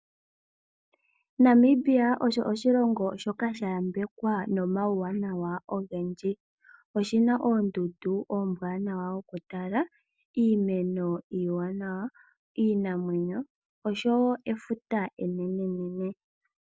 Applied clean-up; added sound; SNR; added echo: none; none; none; none.